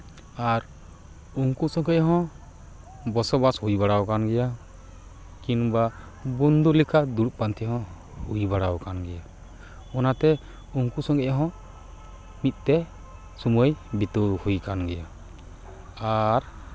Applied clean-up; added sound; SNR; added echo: none; none; none; none.